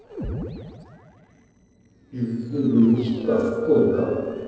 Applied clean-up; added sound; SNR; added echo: neural separator model SepFormer DNS4.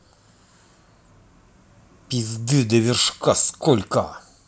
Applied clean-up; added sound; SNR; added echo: none; none; none; none.